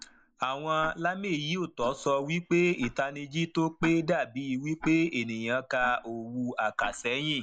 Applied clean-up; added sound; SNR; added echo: neural mask model Resemble Enhance denoiser.